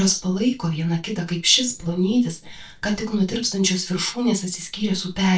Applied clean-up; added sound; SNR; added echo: neural mask model DeepFilterNet 3.